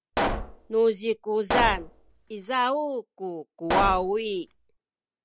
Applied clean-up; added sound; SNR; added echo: none; Explosion; 3 dB; none.